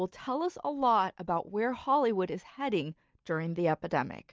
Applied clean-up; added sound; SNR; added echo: none; none; none; none.